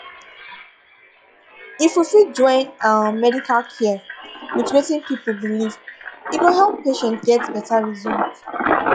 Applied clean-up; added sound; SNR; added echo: classical method log-MMSE.